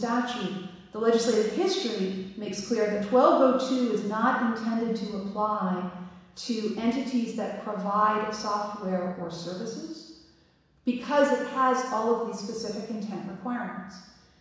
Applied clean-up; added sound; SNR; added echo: none; none; none; reverberation time 1.1 s.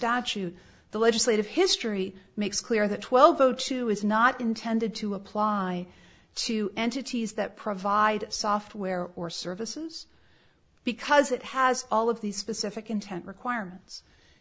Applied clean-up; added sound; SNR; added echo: none; none; none; none.